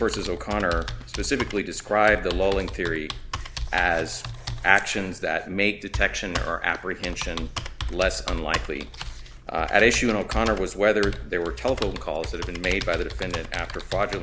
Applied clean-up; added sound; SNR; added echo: none; Computer keyboard; 7 dB; none.